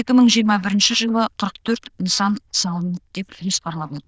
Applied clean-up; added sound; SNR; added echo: neural diffusion model UNIVERSE++.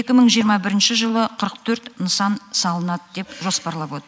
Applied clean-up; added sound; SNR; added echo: none; none; none; none.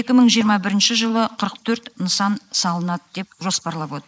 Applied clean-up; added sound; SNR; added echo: neural mask model Resemble Enhance denoiser.